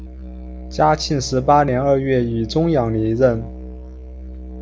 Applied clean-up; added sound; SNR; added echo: none; Musical instrument; 13 dB; none.